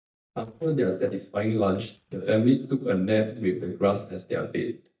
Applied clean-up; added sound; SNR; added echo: neural mask model DeepFilterNet 3.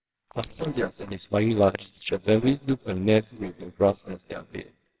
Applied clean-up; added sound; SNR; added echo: neural separator model SepFormer WHAMR!.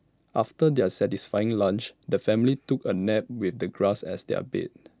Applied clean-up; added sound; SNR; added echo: none; none; none; none.